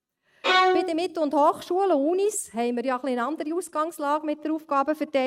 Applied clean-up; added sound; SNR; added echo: neural mask model RNNoise.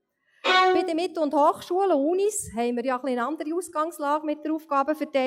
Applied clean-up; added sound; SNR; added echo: classical method log-MMSE.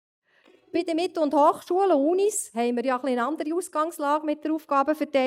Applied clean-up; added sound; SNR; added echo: neural mask model DeepFilterNet 3.